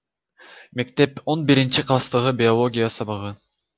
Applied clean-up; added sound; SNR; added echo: none; none; none; none.